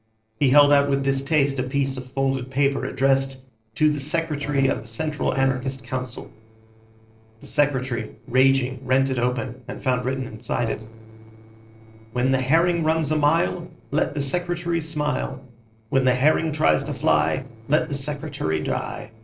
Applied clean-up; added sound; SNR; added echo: neural separator model SepFormer DNS4.